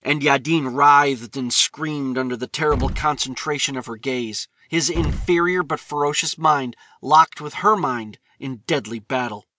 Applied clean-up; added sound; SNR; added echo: none; Explosion; 8 dB; none.